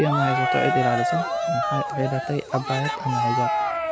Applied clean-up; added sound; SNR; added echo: none; Cheering; -2 dB; none.